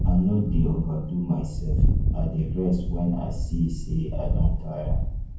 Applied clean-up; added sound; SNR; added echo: none; Wind; -2 dB; reverberation time 0.9 s.